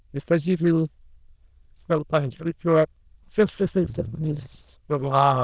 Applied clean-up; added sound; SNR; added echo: neural diffusion model UNIVERSE++.